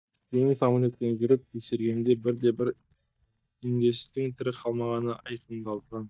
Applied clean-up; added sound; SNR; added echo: neural mask model DeepFilterNet 3.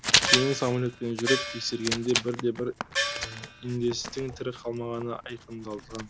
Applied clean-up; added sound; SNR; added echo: none; Gong + Writing; 0 dB; none.